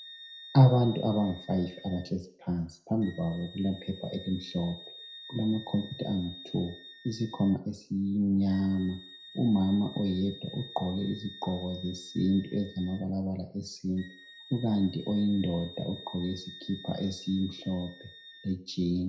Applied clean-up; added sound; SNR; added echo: none; Wind instrument, woodwind instrument; 19 dB; reverberation time 0.4 s.